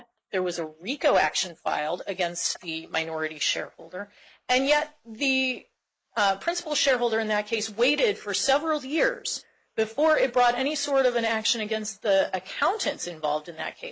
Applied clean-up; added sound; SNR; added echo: neural mask model Resemble Enhance denoiser.